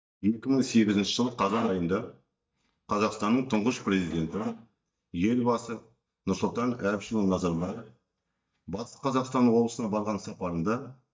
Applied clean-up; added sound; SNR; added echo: neural mask model DeepFilterNet 3.